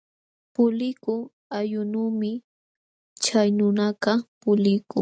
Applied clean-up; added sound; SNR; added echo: none; none; none; none.